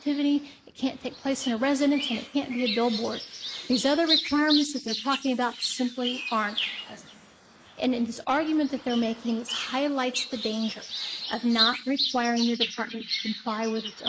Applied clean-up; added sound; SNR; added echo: neural mask model Resemble Enhance denoiser.